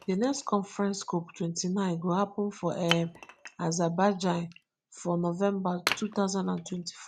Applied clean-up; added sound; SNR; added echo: none; Wood; 12 dB; none.